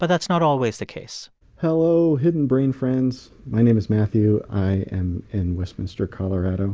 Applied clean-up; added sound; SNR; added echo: none; none; none; none.